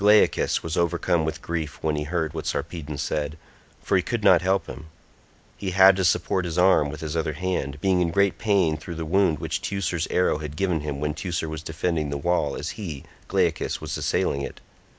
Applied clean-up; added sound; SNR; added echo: none; none; none; none.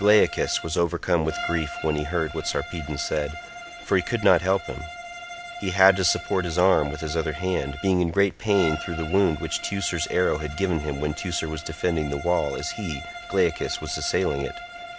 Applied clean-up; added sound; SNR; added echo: none; Bowed string instrument; 12 dB; none.